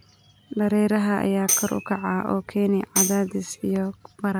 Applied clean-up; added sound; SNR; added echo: none; Tambourine; 6 dB; none.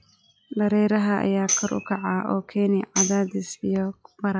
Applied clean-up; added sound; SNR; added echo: classical method log-MMSE.